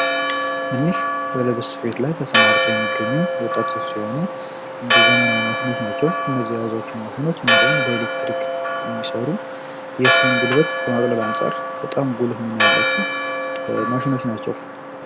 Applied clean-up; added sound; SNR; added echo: none; Church bell; -3 dB; none.